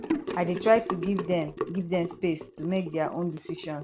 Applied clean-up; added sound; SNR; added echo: none; Sink (filling or washing) / Gurgling; 8 dB; none.